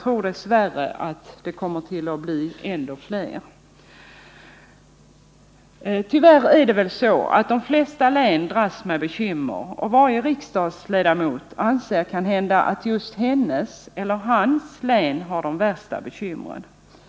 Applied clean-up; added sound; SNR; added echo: none; none; none; none.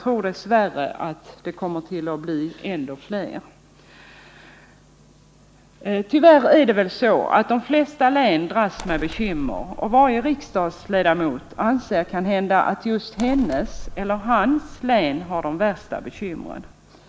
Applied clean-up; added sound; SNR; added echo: none; Bird; 15 dB; none.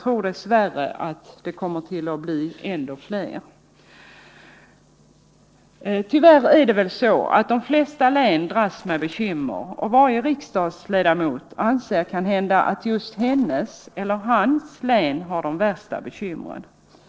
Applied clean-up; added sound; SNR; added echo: neural separator model SepFormer DNS4.